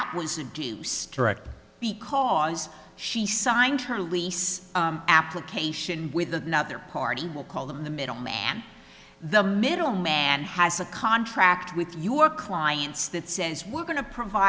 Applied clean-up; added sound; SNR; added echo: none; none; none; none.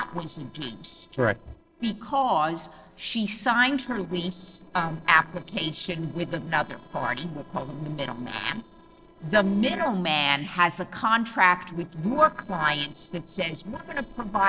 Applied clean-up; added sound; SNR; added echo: neural separator model SepFormer DNS4.